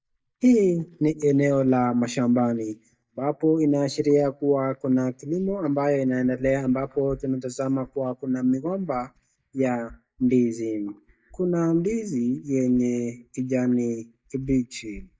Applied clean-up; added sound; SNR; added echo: neural mask model DeepFilterNet 3.